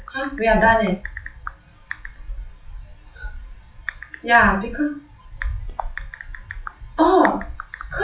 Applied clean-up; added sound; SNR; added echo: classical method WPE with log-MMSE.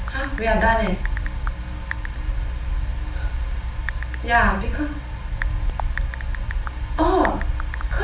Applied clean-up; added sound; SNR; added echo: none; Typing; 15 dB; reverberation time 0.3 s.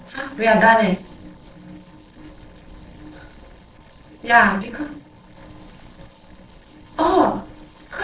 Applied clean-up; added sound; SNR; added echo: neural separator model SepFormer DNS4.